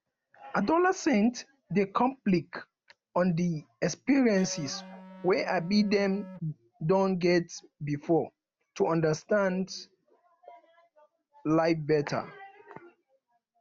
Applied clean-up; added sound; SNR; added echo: none; Electric guitar; 16 dB; none.